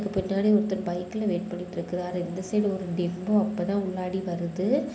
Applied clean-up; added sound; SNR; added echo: none; none; none; none.